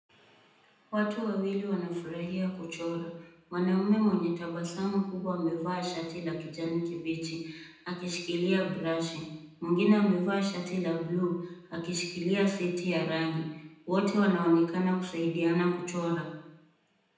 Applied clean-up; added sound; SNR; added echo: none; none; none; reverberation time 0.9 s.